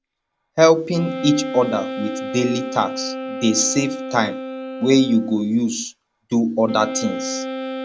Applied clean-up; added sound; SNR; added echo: none; Wind instrument, woodwind instrument; 9 dB; none.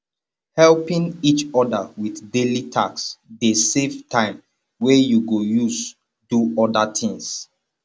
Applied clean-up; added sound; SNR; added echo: none; none; none; none.